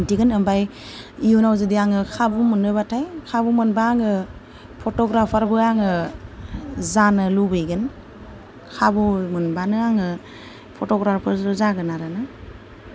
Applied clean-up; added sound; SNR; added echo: none; none; none; none.